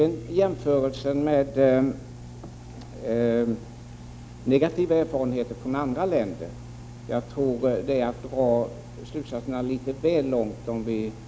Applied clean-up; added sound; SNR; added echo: none; Microwave oven; 15 dB; none.